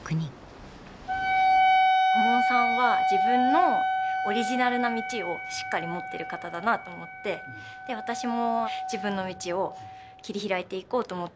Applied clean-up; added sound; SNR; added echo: none; Wind instrument, woodwind instrument; -3 dB; none.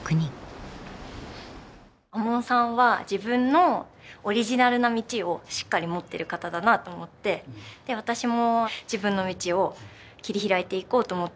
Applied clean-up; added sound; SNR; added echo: none; none; none; none.